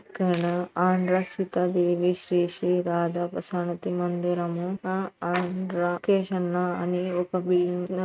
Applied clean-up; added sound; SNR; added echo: neural mask model RNNoise.